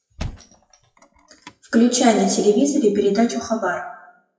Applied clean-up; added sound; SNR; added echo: classical method WPE with log-MMSE.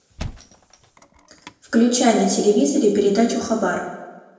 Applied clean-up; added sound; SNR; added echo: none; Thump, thud; 17 dB; reverberation time 1.0 s.